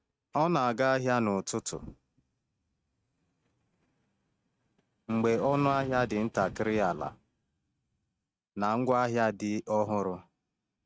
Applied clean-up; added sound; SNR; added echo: neural mask model RNNoise.